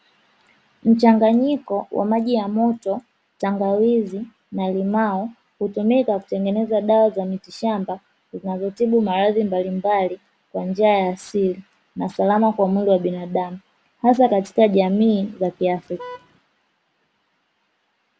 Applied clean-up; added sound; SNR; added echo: none; Vehicle horn, car horn, honking; 20 dB; none.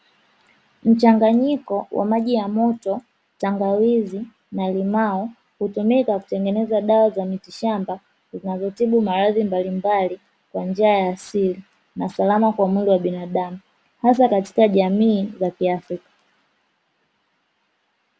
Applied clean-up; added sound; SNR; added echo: none; none; none; none.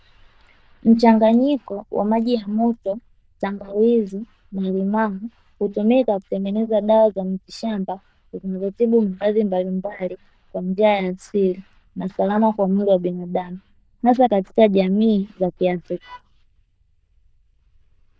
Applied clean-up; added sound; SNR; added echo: neural diffusion model UNIVERSE++.